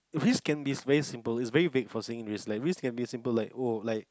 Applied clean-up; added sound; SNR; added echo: none; none; none; none.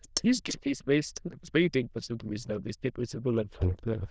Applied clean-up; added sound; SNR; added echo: neural diffusion model UNIVERSE++.